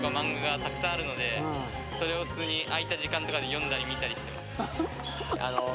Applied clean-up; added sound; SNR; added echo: none; Acoustic guitar / Strum; 14 dB; none.